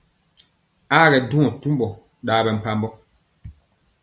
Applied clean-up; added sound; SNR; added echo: none; none; none; none.